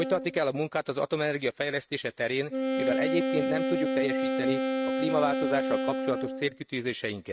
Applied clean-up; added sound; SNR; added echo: neural mask model RNNoise.